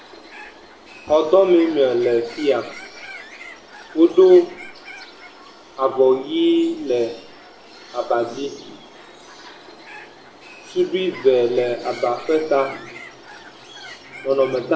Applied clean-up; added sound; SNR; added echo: none; Bird; 20 dB; reverberation time 0.5 s.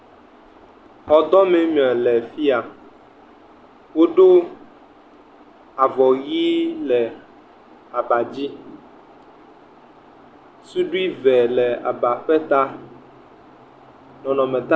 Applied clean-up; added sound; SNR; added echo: none; none; none; none.